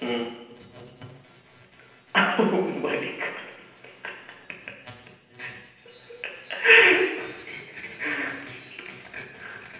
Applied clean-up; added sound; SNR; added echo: none; none; none; reverberation time 0.9 s.